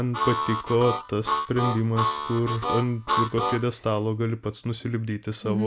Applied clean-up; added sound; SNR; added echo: none; Harmonica; 2 dB; none.